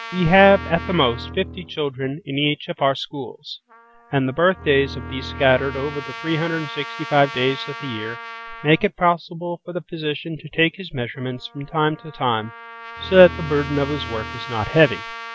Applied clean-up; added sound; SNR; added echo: none; Trumpet + Bowed string instrument; 13 dB; none.